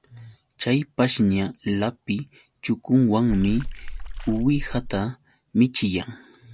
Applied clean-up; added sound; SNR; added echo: none; Water / Splash, splatter; 6 dB; none.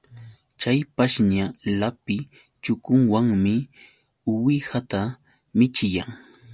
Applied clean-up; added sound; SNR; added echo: none; none; none; none.